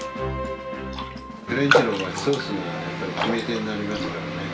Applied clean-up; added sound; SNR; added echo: none; Raindrop; 2 dB; none.